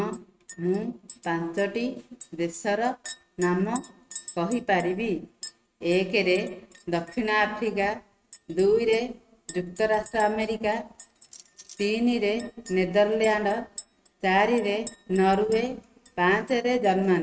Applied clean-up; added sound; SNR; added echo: neural mask model RNNoise.